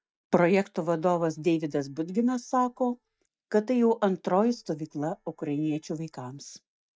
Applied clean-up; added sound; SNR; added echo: neural mask model DeepFilterNet 3.